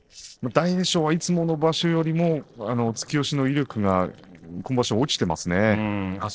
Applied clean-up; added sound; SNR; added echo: neural separator model SepFormer DNS4.